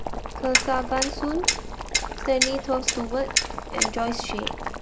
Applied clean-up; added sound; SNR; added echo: none; Boiling + Clock; -1 dB; none.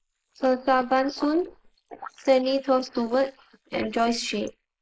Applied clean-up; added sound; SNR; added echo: neural mask model Resemble Enhance denoiser.